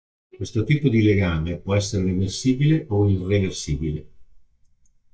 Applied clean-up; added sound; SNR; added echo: neural mask model DeepFilterNet 3.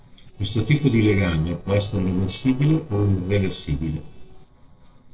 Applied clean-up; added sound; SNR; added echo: neural separator model SepFormer DNS4.